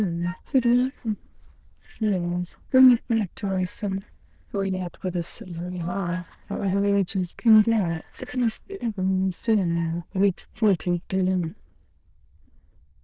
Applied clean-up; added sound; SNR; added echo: neural diffusion model UNIVERSE++.